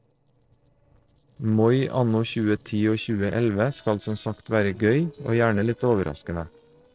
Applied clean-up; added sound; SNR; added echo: neural separator model SepFormer DNS4.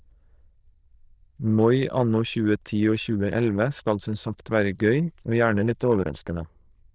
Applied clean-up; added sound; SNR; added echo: neural diffusion model UNIVERSE++.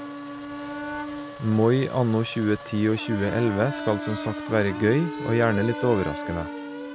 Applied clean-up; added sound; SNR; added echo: none; Wind instrument, woodwind instrument + Race car, auto racing / Accelerating, revving, vroom; 9 dB; none.